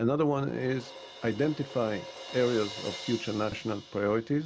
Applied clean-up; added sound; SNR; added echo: none; Crash cymbal; 14 dB; none.